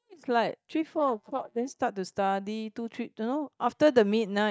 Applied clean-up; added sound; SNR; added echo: neural mask model DeepFilterNet 3.